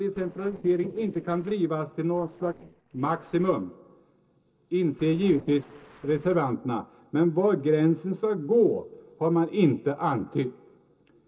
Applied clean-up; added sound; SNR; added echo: neural separator model SepFormer DNS4.